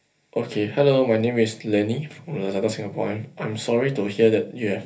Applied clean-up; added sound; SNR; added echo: none; none; none; reverberation time 0.3 s.